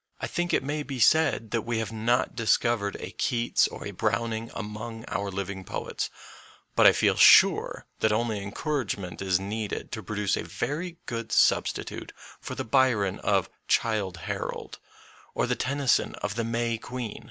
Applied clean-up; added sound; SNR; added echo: none; none; none; none.